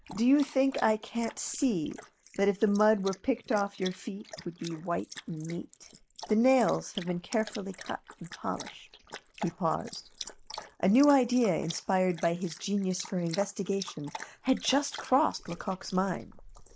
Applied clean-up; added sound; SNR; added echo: neural mask model Resemble Enhance denoiser.